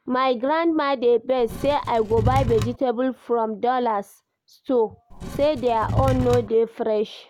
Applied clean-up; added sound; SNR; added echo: none; Wood / Tools; 4 dB; none.